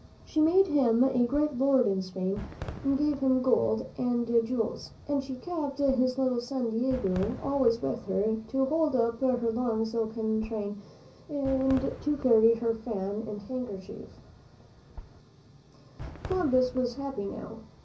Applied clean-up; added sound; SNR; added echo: none; Fireworks; 17 dB; reverberation time 0.5 s.